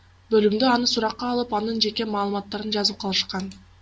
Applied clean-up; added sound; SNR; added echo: none; none; none; none.